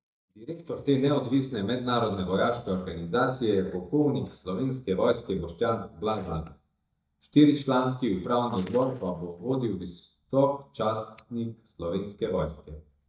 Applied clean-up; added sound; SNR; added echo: neural mask model DeepFilterNet 3.